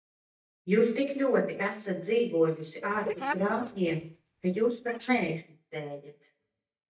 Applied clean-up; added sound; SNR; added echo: neural mask model DeepFilterNet 3.